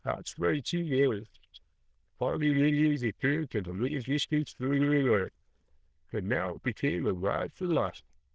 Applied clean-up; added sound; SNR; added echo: neural diffusion model UNIVERSE++.